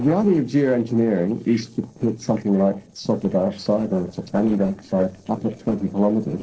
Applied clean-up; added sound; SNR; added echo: neural separator model SepFormer DNS4.